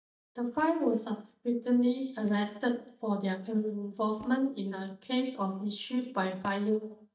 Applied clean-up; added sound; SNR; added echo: neural mask model DeepFilterNet 3.